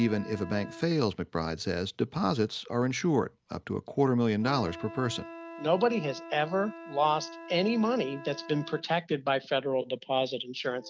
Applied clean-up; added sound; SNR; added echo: none; Wind instrument, woodwind instrument; 17 dB; none.